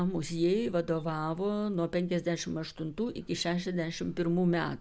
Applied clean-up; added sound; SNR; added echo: none; none; none; none.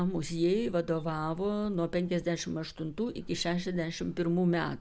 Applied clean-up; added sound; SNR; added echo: none; Writing; 18 dB; none.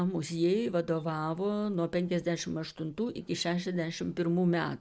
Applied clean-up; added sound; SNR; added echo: neural separator model SepFormer DNS4.